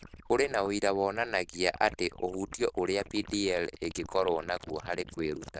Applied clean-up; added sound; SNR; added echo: neural diffusion model UNIVERSE++.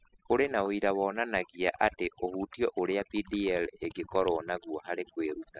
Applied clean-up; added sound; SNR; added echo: classical method spectral subtraction.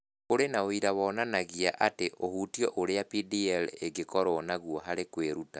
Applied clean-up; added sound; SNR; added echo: none; none; none; none.